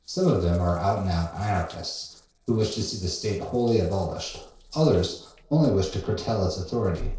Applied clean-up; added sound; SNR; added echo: neural separator model SepFormer DNS4.